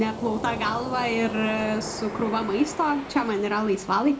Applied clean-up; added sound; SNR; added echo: none; Waves, surf; 11 dB; reverberation time 0.3 s.